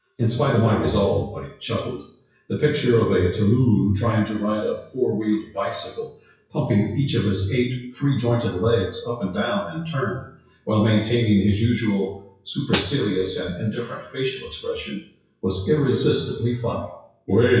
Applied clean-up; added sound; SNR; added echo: classical method WPE with log-MMSE.